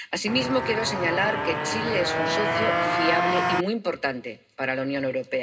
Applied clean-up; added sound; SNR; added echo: none; Motorcycle; -2 dB; reverberation time 0.2 s.